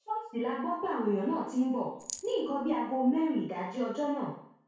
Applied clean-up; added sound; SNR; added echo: none; Rattle; 13 dB; reverberation time 0.6 s.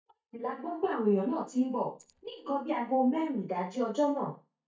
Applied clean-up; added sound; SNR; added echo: neural mask model DeepFilterNet 3.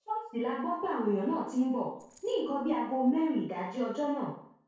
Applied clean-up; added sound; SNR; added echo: neural separator model SepFormer DNS4.